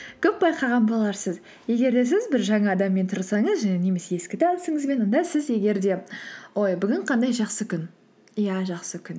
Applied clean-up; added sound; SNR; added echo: none; none; none; none.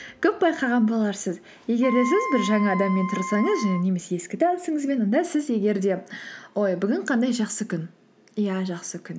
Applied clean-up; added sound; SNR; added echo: none; Wind instrument, woodwind instrument; 7 dB; none.